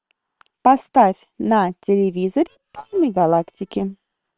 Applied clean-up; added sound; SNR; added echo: neural separator model SepFormer WHAM!.